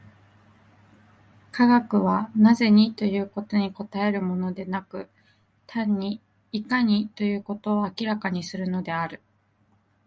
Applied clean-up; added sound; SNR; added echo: none; none; none; none.